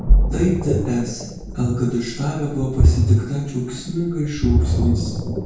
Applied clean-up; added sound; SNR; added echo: none; Ocean; -4 dB; reverberation time 0.6 s.